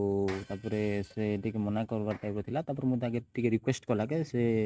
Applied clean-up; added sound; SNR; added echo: neural mask model RNNoise.